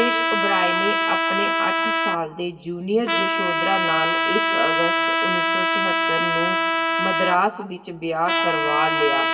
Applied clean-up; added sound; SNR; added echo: none; Trumpet; -4 dB; reverberation time 1.9 s.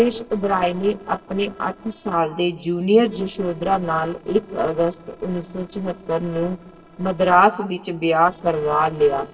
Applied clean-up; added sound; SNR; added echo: neural separator model SepFormer DNS4.